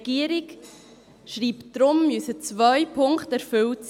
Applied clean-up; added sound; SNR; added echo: none; none; none; none.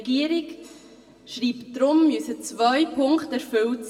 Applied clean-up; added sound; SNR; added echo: none; none; none; reverberation time 1.1 s.